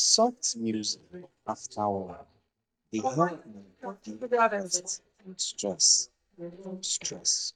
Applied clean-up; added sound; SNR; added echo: neural mask model DeepFilterNet 3.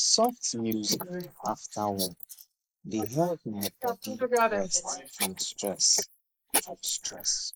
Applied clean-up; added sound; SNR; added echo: neural mask model Resemble Enhance denoiser.